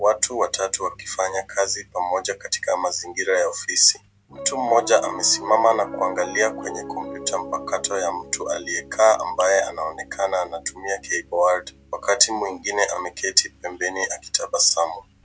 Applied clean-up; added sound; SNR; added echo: none; Piano; 17 dB; none.